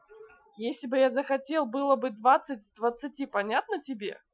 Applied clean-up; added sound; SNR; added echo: classical method Wiener filter.